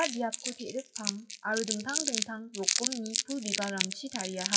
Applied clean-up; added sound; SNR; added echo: classical method WPE with log-MMSE.